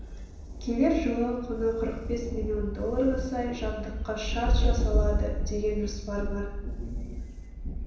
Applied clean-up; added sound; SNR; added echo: none; Thunder; -1 dB; reverberation time 0.9 s.